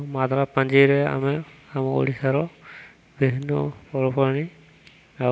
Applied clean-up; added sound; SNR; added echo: none; none; none; none.